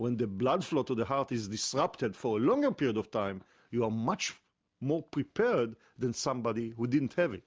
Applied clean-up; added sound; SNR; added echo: none; none; none; none.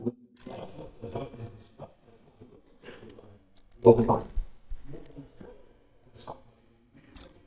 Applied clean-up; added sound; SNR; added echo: neural mask model DeepFilterNet 3.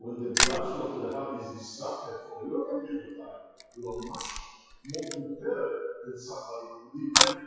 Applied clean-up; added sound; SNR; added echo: classical method WPE with log-MMSE.